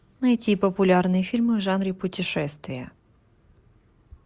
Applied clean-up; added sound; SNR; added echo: none; none; none; none.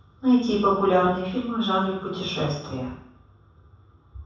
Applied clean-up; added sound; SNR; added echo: none; none; none; reverberation time 0.7 s.